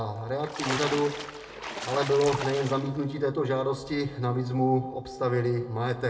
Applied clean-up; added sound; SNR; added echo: none; Splash, splatter; 9 dB; reverberation time 0.6 s.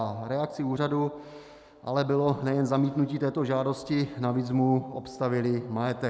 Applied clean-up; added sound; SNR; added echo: none; none; none; none.